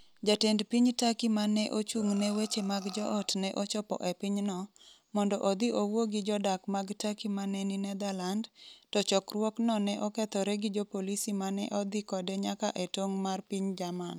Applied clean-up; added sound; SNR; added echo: none; Burping, eructation; 18 dB; none.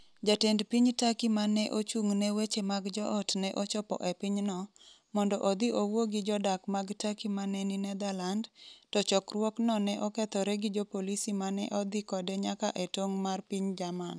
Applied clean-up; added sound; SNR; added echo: none; none; none; none.